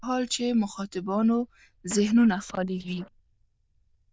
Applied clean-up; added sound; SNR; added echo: neural diffusion model UNIVERSE++.